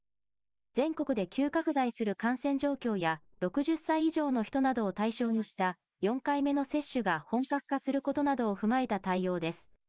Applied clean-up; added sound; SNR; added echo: neural mask model Resemble Enhance denoiser.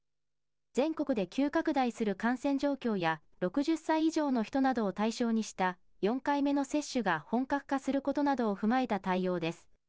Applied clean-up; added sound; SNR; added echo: none; none; none; none.